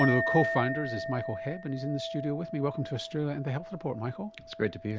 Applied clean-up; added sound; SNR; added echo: none; Chink, clink; 5 dB; none.